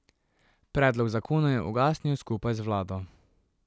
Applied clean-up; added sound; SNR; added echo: none; none; none; none.